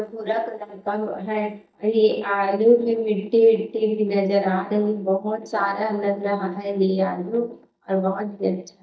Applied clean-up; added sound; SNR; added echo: neural mask model DeepFilterNet 3.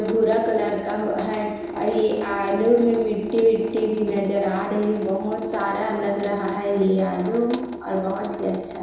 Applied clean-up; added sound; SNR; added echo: none; Drip / Sink (filling or washing) / Water tap, faucet; 9 dB; reverberation time 1.0 s.